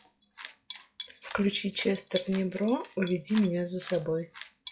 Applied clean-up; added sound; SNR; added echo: classical method log-MMSE.